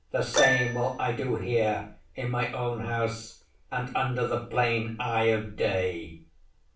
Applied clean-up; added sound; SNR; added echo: none; Keyboard (musical); 5 dB; reverberation time 0.3 s.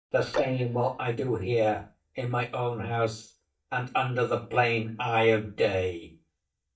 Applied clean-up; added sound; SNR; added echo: neural mask model DeepFilterNet 3.